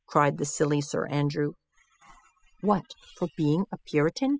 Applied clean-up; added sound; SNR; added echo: classical method spectral subtraction.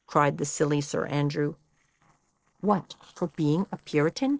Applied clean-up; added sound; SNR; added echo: neural separator model SepFormer DNS4.